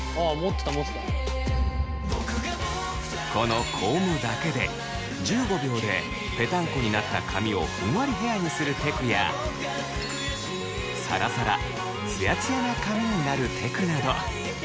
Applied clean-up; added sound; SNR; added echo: none; Brass instrument; 17 dB; none.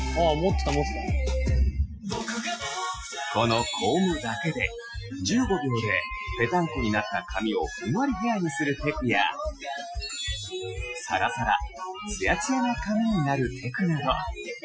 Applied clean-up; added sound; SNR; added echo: classical method Wiener filter.